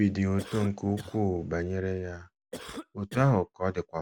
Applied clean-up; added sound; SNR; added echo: none; Cough; 14 dB; none.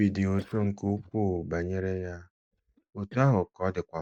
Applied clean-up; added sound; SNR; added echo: neural mask model DeepFilterNet 3.